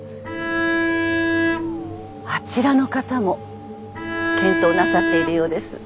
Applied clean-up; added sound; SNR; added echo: none; Bowed string instrument; -2 dB; none.